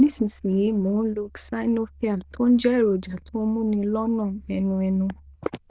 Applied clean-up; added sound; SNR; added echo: neural diffusion model UNIVERSE++.